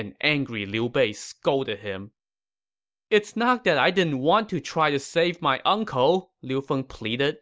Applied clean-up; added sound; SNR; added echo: none; none; none; none.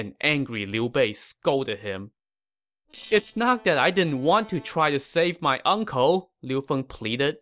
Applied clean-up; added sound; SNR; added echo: neural separator model SepFormer DNS4.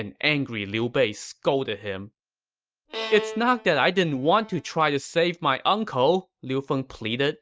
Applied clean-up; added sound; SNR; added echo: neural mask model RNNoise.